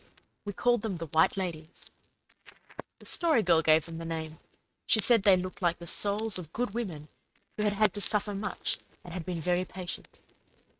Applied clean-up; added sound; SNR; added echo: neural mask model RNNoise.